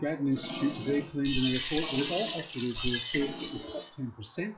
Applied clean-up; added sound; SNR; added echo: classical method WPE with log-MMSE.